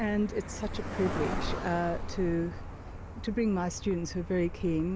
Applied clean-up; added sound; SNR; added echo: none; Cricket; 10 dB; none.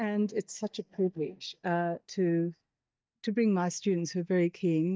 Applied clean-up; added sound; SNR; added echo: neural mask model DeepFilterNet 3.